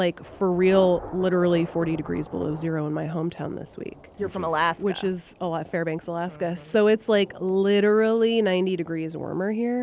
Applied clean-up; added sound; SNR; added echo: none; Thunder / Rain; 20 dB; none.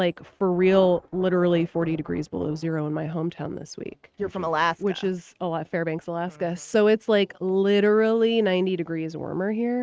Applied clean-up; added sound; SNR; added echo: neural mask model RNNoise.